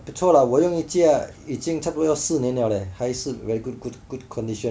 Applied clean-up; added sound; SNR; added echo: none; none; none; none.